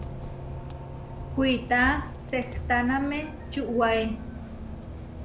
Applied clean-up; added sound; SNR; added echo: none; Bus; 8 dB; none.